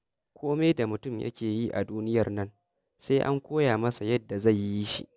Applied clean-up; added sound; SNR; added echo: none; none; none; none.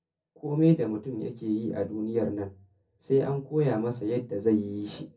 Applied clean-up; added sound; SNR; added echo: none; none; none; reverberation time 0.3 s.